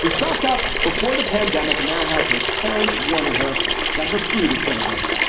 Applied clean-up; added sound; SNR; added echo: none; Sink (filling or washing) / Water tap, faucet; -2 dB; reverberation time 1.4 s.